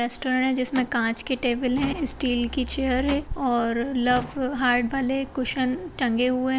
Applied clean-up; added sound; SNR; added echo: none; Truck; 15 dB; none.